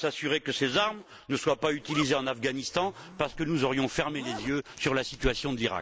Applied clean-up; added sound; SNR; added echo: none; Tools + Zipper (clothing); 18 dB; none.